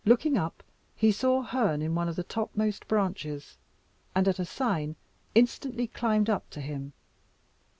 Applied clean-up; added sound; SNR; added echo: none; none; none; none.